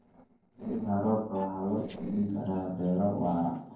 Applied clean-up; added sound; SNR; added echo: neural separator model SepFormer DNS4.